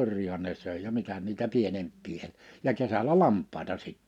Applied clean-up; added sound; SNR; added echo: none; none; none; none.